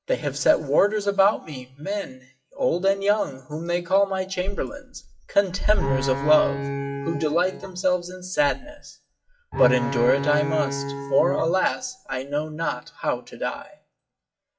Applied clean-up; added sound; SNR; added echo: classical method WPE with log-MMSE.